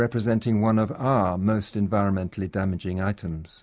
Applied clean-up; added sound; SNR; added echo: none; none; none; none.